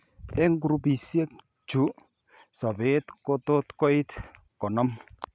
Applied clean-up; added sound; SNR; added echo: none; none; none; none.